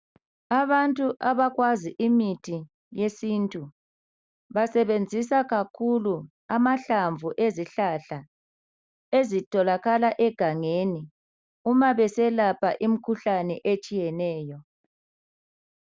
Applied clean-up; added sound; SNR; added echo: none; none; none; none.